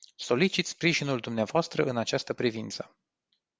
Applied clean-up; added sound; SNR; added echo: none; none; none; none.